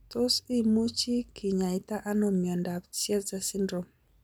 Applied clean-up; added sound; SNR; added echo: none; none; none; none.